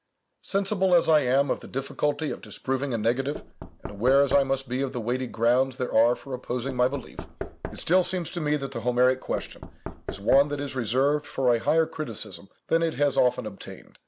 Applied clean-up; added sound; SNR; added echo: none; Knock / Wood; 14 dB; none.